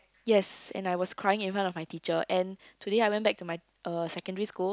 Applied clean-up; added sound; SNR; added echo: none; none; none; none.